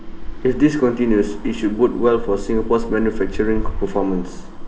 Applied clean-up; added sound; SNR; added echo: none; Traffic noise, roadway noise; 6 dB; reverberation time 1.5 s.